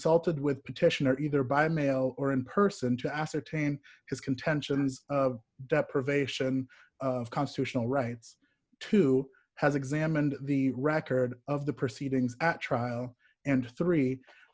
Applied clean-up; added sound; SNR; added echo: none; none; none; none.